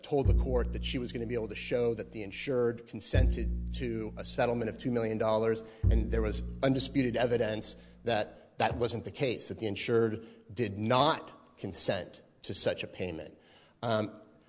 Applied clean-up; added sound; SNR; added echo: none; Bowed string instrument; 2 dB; none.